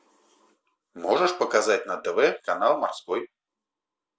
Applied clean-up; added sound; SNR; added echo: none; none; none; none.